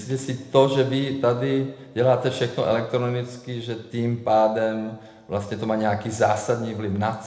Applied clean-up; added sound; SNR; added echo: none; none; none; reverberation time 0.9 s.